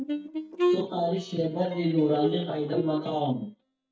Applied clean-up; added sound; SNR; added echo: neural mask model DeepFilterNet 3.